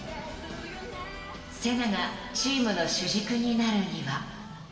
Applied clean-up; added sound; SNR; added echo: none; none; none; reverberation time 2.2 s.